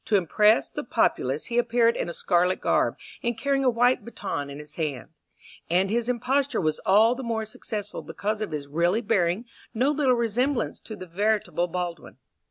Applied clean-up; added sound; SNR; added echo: none; none; none; none.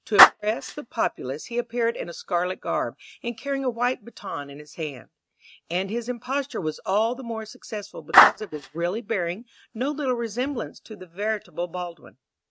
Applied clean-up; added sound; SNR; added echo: neural mask model RNNoise.